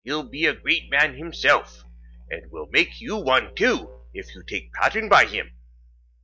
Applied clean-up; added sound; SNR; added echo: neural mask model DeepFilterNet 3.